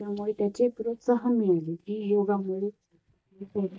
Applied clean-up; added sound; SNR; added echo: neural mask model DeepFilterNet 3.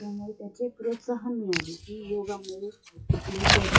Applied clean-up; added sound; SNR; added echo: classical method WPE with log-MMSE.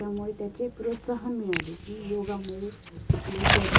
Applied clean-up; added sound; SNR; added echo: none; Writing; -3 dB; reverberation time 0.2 s.